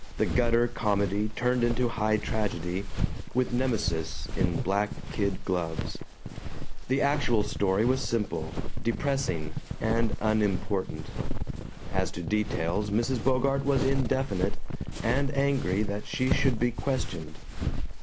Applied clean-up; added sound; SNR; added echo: none; Walk, footsteps; 1 dB; none.